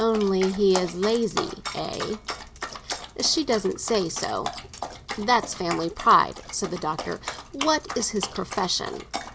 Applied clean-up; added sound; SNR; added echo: none; Dog; 10 dB; none.